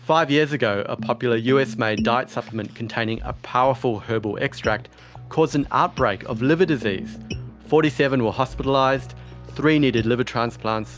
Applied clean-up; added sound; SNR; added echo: none; none; none; none.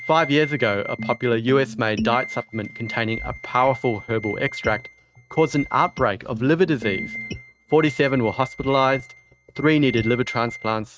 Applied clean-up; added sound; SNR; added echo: neural mask model RNNoise.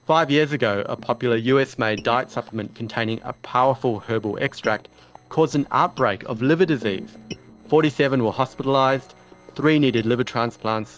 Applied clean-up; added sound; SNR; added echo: neural separator model SepFormer DNS4.